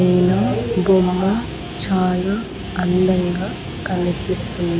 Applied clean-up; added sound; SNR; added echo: none; Guitar; 8 dB; none.